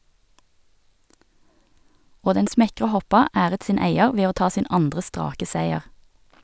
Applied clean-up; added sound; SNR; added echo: none; none; none; none.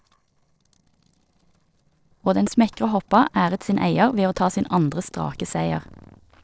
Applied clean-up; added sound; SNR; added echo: neural separator model SepFormer DNS4.